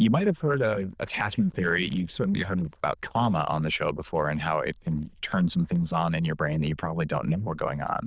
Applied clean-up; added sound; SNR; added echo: neural diffusion model UNIVERSE++.